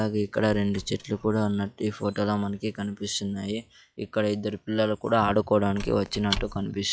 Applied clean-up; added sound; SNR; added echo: classical method log-MMSE.